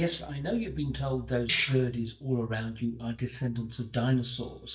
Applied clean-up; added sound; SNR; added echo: neural mask model DeepFilterNet 3.